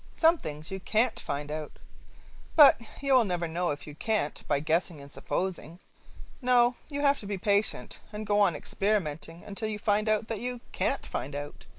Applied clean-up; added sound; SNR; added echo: neural mask model Resemble Enhance denoiser.